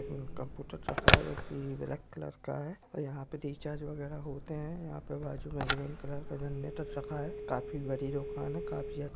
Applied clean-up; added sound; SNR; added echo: none; Telephone; -2 dB; none.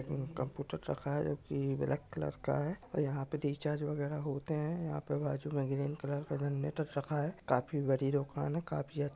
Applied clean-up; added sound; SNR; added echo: none; none; none; none.